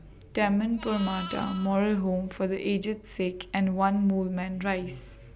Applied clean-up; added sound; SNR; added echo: none; Livestock, farm animals, working animals; 18 dB; none.